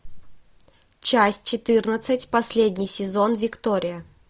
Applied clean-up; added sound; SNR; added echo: none; none; none; none.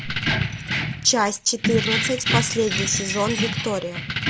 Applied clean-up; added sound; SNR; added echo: none; Keys jangling; 0 dB; none.